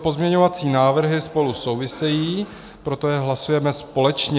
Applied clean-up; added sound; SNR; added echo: none; none; none; none.